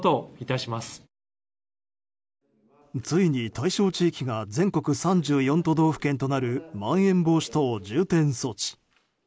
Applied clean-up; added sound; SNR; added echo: none; none; none; none.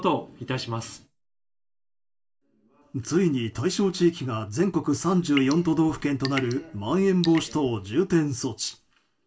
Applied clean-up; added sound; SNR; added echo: none; Drip / Sink (filling or washing) / Water tap, faucet / Water; 14 dB; reverberation time 0.2 s.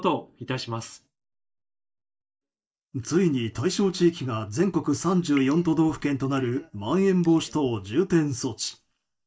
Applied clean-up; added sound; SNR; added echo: neural mask model DeepFilterNet 3.